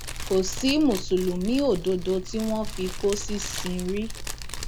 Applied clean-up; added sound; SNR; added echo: none; Fire; 6 dB; none.